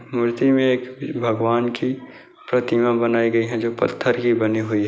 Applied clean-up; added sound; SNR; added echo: none; none; none; none.